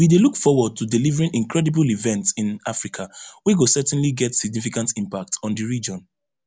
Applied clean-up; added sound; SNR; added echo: none; none; none; none.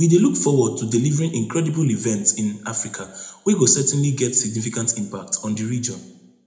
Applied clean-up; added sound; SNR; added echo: none; none; none; reverberation time 0.6 s.